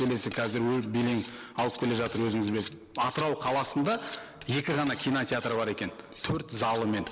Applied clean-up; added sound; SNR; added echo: none; Cutlery, silverware; 18 dB; none.